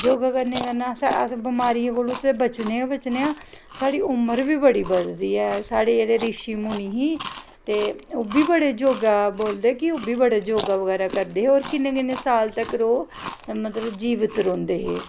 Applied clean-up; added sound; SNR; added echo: none; Chewing, mastication; 14 dB; none.